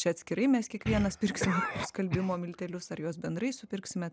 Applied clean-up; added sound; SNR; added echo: none; Cough; 6 dB; none.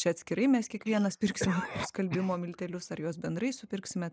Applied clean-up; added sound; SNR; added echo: neural mask model Resemble Enhance denoiser.